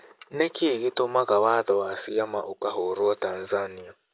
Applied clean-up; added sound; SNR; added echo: none; none; none; none.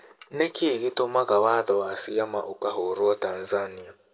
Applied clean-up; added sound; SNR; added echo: none; none; none; reverberation time 0.4 s.